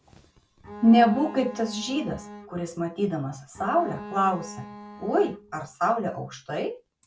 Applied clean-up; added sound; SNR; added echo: none; Bowed string instrument; 15 dB; none.